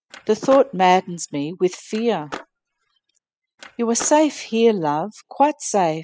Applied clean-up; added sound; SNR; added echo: classical method spectral subtraction.